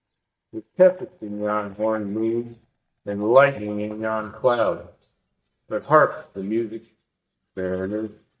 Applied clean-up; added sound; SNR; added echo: neural mask model DeepFilterNet 3.